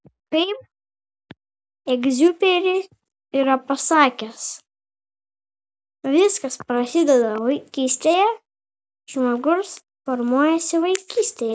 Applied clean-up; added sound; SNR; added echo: none; none; none; none.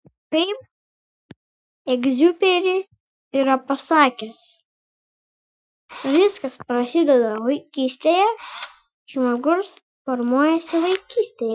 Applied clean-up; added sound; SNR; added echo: classical method Wiener filter.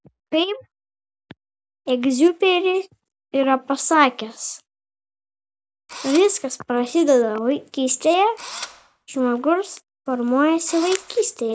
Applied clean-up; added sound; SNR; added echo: none; Engine / Drill; 14 dB; none.